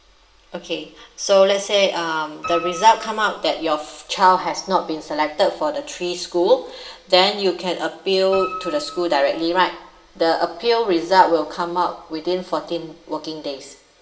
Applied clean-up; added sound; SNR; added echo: none; Piano; 18 dB; reverberation time 0.7 s.